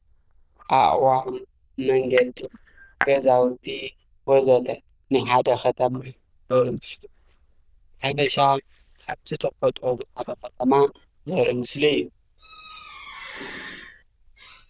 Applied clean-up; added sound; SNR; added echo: neural diffusion model UNIVERSE++.